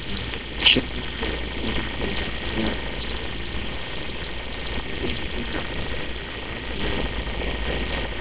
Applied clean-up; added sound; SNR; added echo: neural separator model SepFormer WHAMR!.